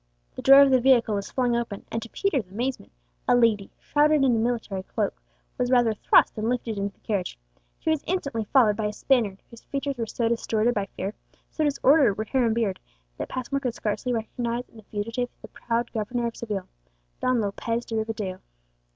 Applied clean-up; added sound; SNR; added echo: none; none; none; none.